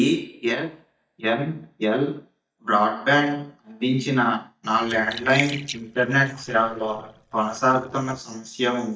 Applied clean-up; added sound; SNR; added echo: neural mask model DeepFilterNet 3.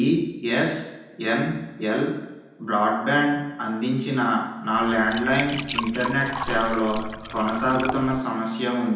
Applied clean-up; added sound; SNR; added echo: none; Liquid; 8 dB; reverberation time 0.9 s.